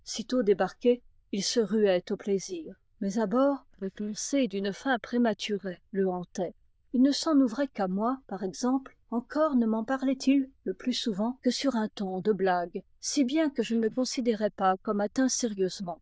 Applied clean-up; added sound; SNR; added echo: neural diffusion model UNIVERSE++.